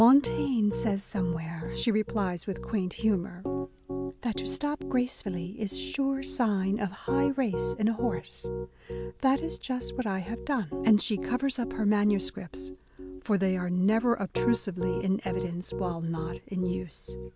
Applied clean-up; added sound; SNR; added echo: none; Piano; 8 dB; none.